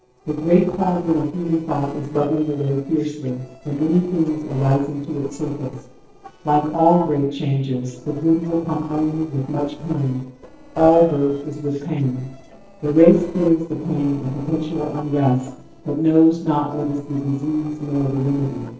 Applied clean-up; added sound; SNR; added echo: neural separator model SepFormer DNS4.